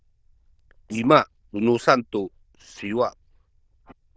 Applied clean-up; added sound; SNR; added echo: neural diffusion model UNIVERSE++.